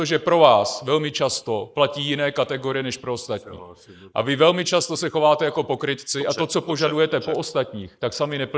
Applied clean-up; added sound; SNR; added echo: neural mask model Resemble Enhance denoiser.